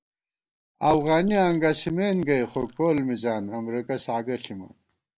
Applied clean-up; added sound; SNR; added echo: none; Rattle / Rattle (instrument); 20 dB; none.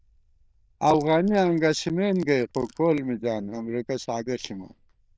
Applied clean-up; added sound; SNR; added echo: neural diffusion model UNIVERSE++.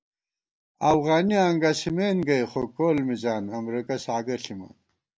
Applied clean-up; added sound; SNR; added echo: none; none; none; none.